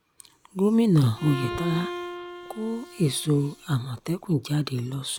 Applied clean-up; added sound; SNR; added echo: none; Bowed string instrument; 11 dB; none.